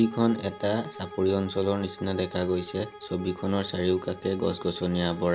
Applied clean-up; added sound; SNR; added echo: none; Bowed string instrument; 16 dB; none.